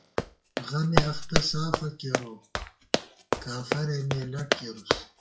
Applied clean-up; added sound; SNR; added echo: classical method WPE with log-MMSE.